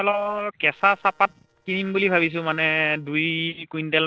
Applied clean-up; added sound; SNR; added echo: neural separator model SepFormer DNS4.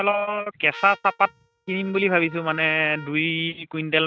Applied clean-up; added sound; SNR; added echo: neural mask model RNNoise.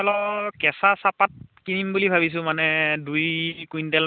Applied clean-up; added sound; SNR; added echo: none; none; none; none.